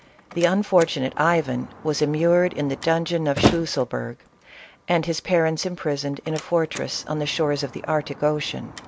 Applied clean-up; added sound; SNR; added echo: none; Slam; 10 dB; none.